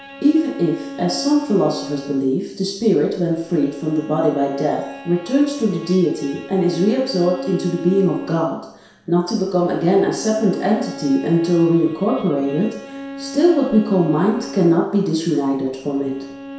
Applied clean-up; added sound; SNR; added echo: none; Bowed string instrument; 14 dB; reverberation time 0.7 s.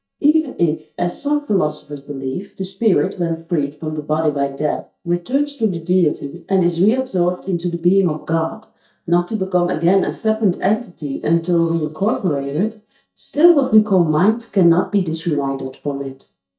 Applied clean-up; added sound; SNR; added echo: neural mask model DeepFilterNet 3.